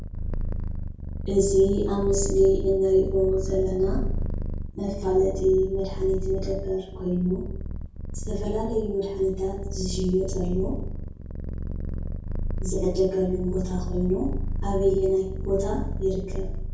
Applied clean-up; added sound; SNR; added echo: none; Purr; 3 dB; reverberation time 0.6 s.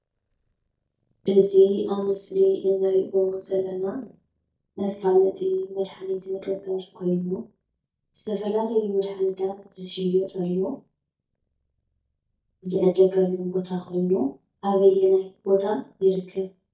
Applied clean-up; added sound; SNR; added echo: neural mask model DeepFilterNet 3.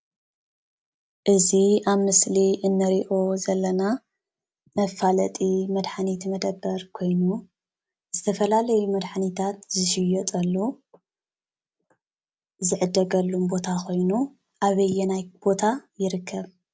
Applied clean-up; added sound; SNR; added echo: none; none; none; none.